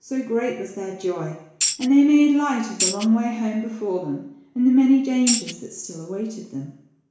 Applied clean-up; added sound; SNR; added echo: none; Tambourine; 5 dB; reverberation time 0.7 s.